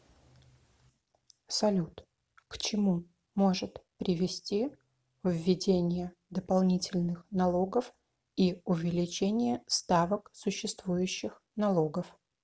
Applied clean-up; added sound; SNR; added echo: none; none; none; none.